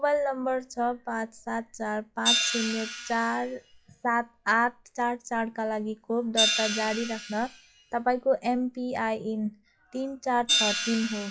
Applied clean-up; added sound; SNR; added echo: classical method log-MMSE.